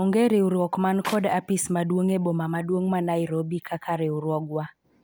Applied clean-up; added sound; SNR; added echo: none; Clapping; 16 dB; none.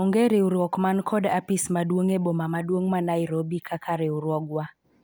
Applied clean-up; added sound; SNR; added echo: none; none; none; none.